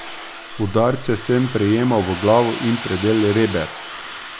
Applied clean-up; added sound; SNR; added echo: none; Domestic sounds, home sounds; 9 dB; none.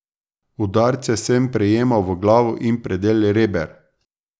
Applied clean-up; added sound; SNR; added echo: none; none; none; none.